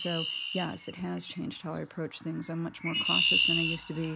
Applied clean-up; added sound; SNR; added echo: none; Chirp, tweet; -2 dB; none.